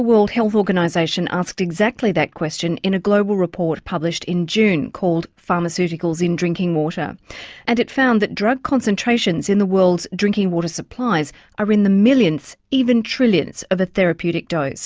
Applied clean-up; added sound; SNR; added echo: none; none; none; none.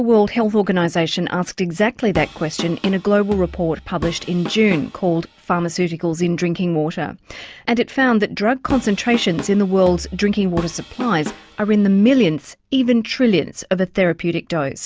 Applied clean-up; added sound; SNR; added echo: none; Drum kit; 14 dB; none.